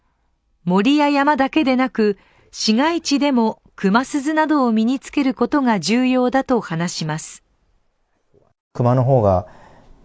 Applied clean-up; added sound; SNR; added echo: none; none; none; none.